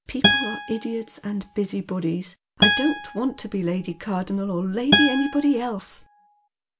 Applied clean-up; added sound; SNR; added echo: none; Acoustic guitar; -1 dB; none.